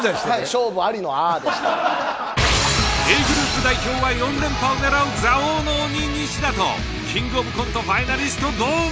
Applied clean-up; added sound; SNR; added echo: none; none; none; none.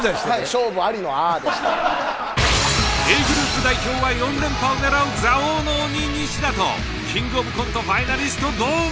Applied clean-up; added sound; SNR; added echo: none; Bird; 18 dB; none.